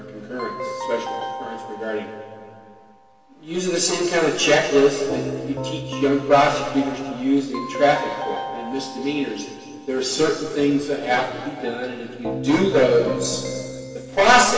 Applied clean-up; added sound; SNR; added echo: none; Keyboard (musical); 11 dB; reverberation time 2.3 s.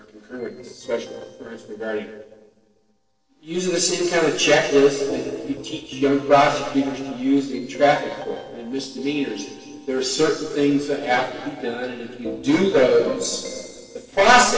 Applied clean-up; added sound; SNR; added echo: neural separator model SepFormer DNS4.